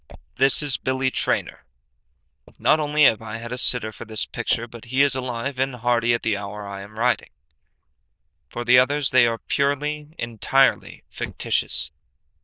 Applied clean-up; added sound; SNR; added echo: neural diffusion model UNIVERSE++.